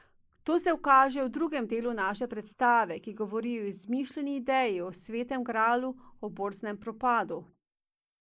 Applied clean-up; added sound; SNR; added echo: neural mask model Resemble Enhance denoiser.